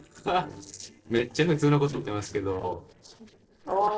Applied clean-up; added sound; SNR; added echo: neural separator model SepFormer DNS4.